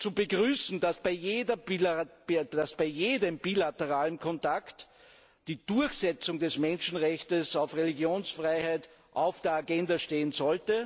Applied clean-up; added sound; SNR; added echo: none; none; none; none.